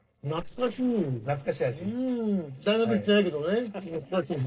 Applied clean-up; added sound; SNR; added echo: neural separator model SepFormer DNS4.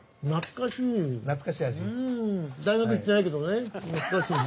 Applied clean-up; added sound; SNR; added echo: none; none; none; none.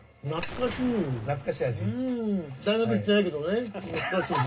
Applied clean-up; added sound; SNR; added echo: none; Explosion; 17 dB; reverberation time 0.2 s.